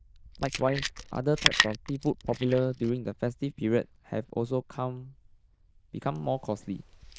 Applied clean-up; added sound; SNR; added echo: neural diffusion model UNIVERSE++.